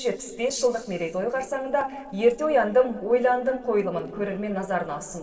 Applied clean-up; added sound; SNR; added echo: neural separator model SepFormer DNS4.